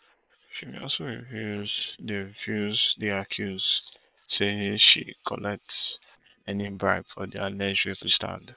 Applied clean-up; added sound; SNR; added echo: neural separator model SepFormer WHAM!.